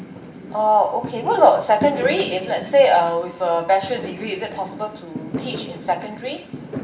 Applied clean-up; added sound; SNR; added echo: none; Fireworks; 12 dB; reverberation time 0.6 s.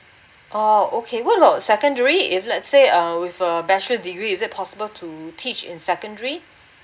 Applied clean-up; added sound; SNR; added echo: none; none; none; none.